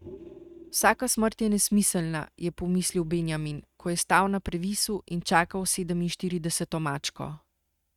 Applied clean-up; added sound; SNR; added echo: neural mask model RNNoise.